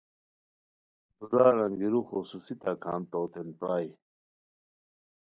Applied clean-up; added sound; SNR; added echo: neural mask model DeepFilterNet 3.